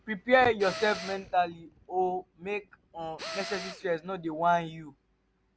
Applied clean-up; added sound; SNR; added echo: none; Tools; 12 dB; none.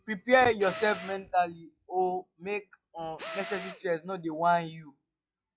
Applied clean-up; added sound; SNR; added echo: classical method log-MMSE.